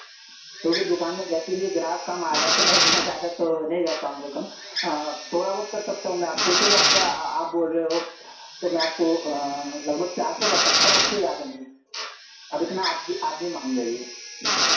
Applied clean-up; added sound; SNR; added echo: none; Drill; -1 dB; reverberation time 0.6 s.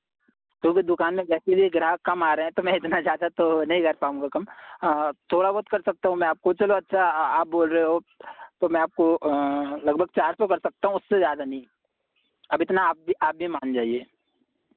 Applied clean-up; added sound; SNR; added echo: none; none; none; none.